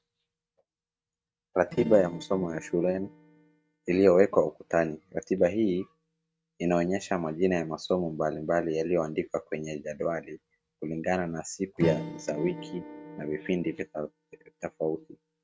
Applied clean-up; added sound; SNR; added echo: neural mask model RNNoise.